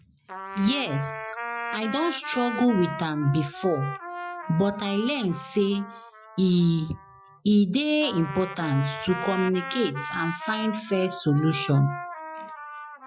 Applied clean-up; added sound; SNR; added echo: classical method Wiener filter.